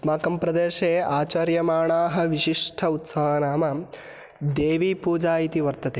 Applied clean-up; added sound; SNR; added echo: none; none; none; none.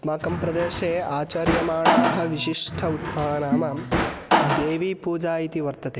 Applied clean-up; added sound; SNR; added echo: none; Organ + Drawer open or close; -1 dB; none.